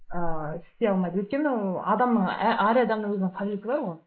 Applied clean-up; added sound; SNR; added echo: neural mask model Resemble Enhance denoiser.